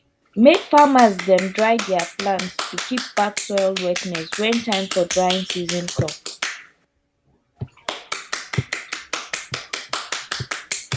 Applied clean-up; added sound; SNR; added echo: none; Clapping; 8 dB; none.